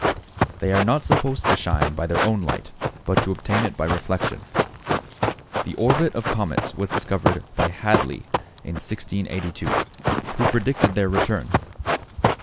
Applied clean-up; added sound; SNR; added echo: none; Run; -1 dB; none.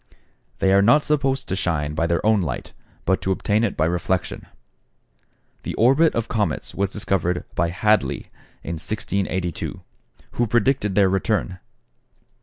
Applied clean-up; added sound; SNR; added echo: none; none; none; none.